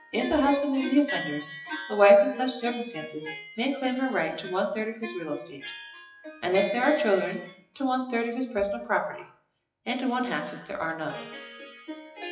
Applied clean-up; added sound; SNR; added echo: classical method WPE with log-MMSE.